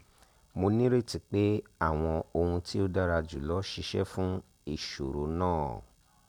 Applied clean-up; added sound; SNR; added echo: none; none; none; none.